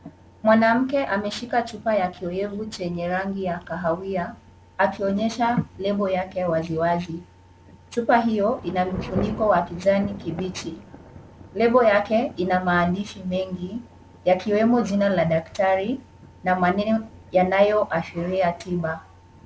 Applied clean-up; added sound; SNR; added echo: none; Thunder / Rain; 19 dB; none.